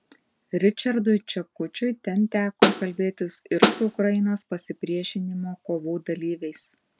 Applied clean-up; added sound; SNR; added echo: none; Snare drum; -5 dB; none.